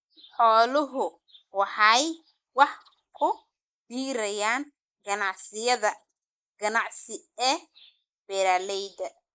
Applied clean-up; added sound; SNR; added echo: neural mask model Resemble Enhance denoiser.